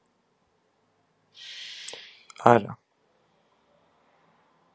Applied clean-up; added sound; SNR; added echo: none; none; none; none.